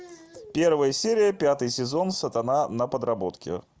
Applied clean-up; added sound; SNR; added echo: none; none; none; none.